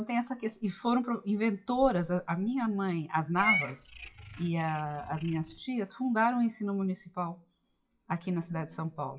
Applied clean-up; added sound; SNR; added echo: classical method WPE with log-MMSE.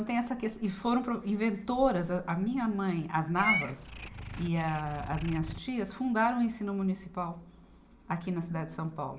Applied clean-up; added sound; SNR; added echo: none; Meow / Purr; 11 dB; reverberation time 0.8 s.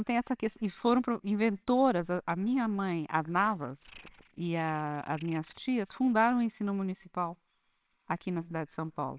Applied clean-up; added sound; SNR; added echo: neural separator model SepFormer WHAMR!.